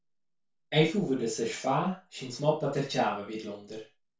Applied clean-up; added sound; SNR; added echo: none; none; none; reverberation time 0.2 s.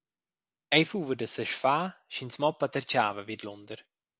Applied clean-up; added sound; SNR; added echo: none; none; none; none.